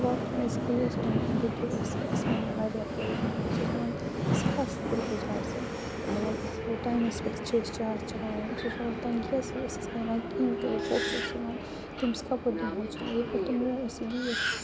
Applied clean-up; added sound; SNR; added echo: none; Subway, metro, underground; -1 dB; none.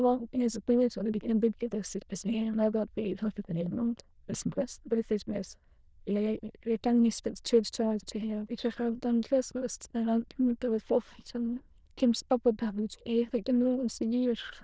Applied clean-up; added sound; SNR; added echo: neural diffusion model UNIVERSE++.